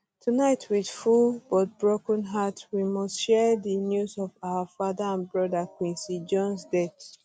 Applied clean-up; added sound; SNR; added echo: none; none; none; none.